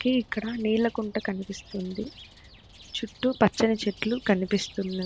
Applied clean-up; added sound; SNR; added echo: none; Chirp, tweet; 19 dB; none.